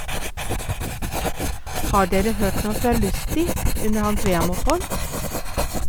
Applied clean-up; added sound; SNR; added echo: none; Writing; -3 dB; none.